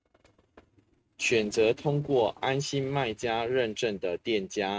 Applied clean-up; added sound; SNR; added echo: neural mask model RNNoise.